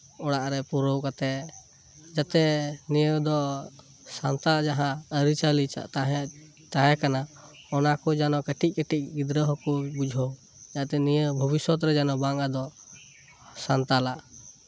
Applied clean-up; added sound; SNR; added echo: none; none; none; none.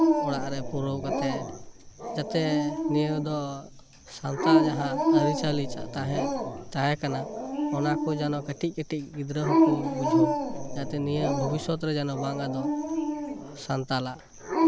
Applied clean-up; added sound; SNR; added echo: none; Dog; -3 dB; none.